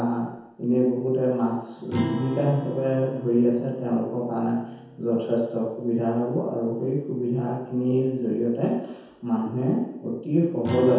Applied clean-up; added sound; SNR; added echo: none; Acoustic guitar; 12 dB; reverberation time 0.9 s.